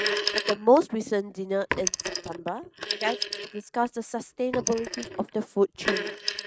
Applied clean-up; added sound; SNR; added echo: neural mask model RNNoise.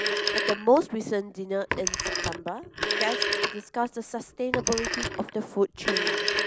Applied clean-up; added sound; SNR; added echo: none; Telephone; 1 dB; none.